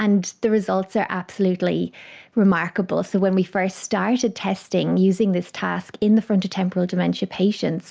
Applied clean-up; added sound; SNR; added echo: none; none; none; none.